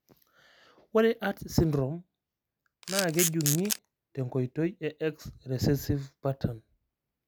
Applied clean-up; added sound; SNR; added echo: none; Camera; 1 dB; none.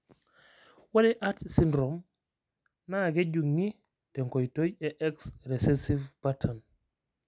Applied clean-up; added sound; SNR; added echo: none; none; none; none.